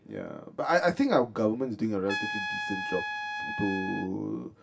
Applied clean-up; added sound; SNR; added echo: none; Trumpet; 7 dB; reverberation time 0.2 s.